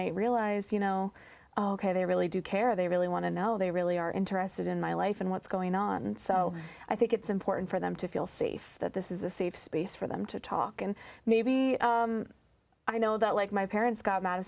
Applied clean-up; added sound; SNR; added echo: none; none; none; none.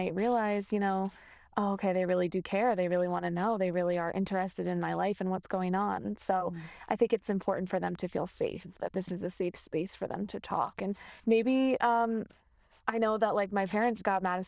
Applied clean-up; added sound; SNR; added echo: neural diffusion model UNIVERSE++.